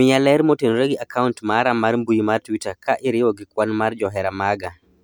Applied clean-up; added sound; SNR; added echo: none; none; none; none.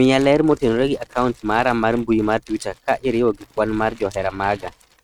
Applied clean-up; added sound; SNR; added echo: neural mask model RNNoise.